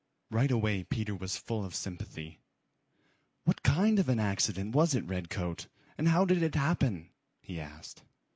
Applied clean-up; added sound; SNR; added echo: none; none; none; none.